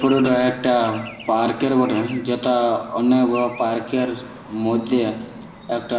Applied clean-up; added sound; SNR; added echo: none; Traffic noise, roadway noise / Bird; 19 dB; reverberation time 1.0 s.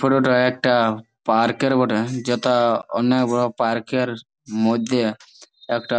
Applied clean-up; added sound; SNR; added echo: none; none; none; none.